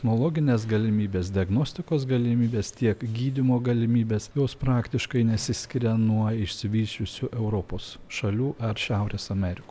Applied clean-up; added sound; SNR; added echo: none; none; none; none.